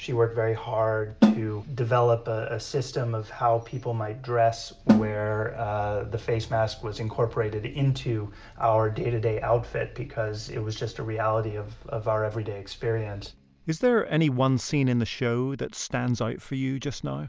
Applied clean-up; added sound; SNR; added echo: none; Snare drum; -5 dB; none.